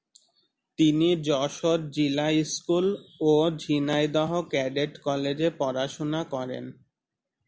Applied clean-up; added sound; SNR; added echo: none; none; none; none.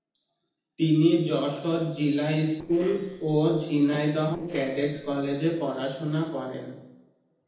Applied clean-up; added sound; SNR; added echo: neural separator model SepFormer DNS4.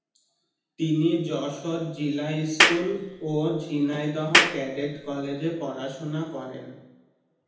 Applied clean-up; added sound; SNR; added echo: none; Clapping; -4 dB; reverberation time 0.9 s.